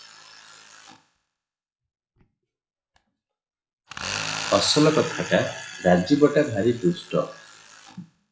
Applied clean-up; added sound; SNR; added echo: classical method WPE with log-MMSE.